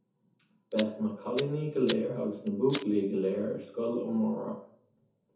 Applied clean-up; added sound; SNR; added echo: none; Fire; 14 dB; reverberation time 0.5 s.